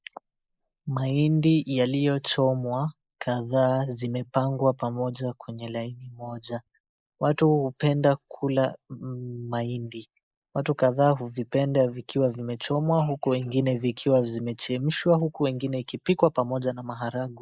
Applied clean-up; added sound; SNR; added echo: neural mask model Resemble Enhance denoiser.